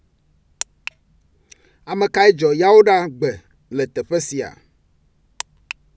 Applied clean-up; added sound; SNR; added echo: none; none; none; none.